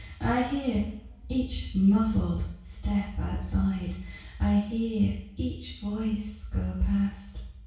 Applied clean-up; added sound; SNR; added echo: none; none; none; reverberation time 0.6 s.